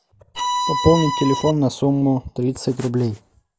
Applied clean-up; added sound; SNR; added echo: none; Bowed string instrument; 2 dB; none.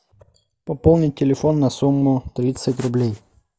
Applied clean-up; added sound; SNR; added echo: none; none; none; none.